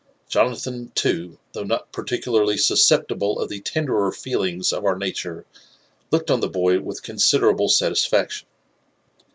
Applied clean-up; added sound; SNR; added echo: none; none; none; none.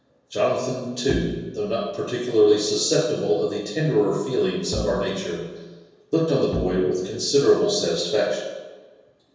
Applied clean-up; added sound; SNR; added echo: none; Bowed string instrument; 13 dB; reverberation time 1.2 s.